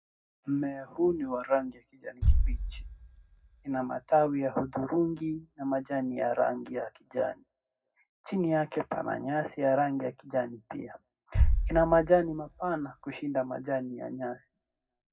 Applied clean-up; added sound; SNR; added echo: none; Bass drum; 4 dB; reverberation time 0.3 s.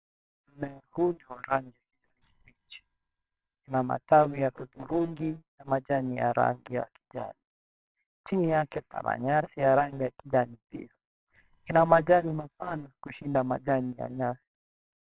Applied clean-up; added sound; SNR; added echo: neural separator model SepFormer WHAMR!.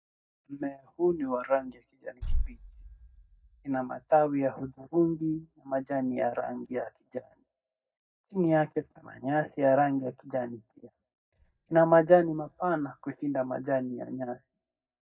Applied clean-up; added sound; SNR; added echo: neural mask model DeepFilterNet 3.